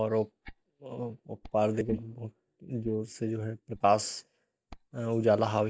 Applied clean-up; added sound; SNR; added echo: neural mask model DeepFilterNet 3.